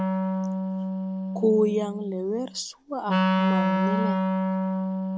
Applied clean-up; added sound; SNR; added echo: none; Wind instrument, woodwind instrument; -3 dB; none.